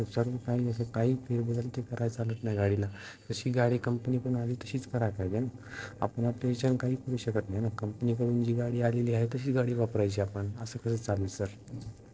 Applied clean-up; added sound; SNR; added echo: neural separator model SepFormer DNS4.